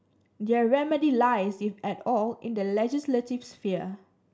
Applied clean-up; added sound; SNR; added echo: none; none; none; none.